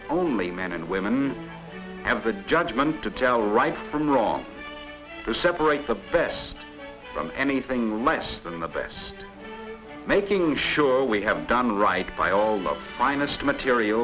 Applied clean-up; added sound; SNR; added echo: none; none; none; none.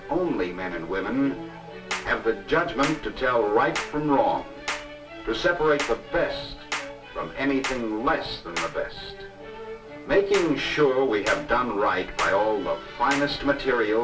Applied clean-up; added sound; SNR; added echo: none; Clapping; 12 dB; reverberation time 0.2 s.